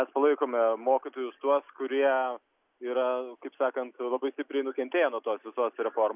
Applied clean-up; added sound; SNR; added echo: none; none; none; none.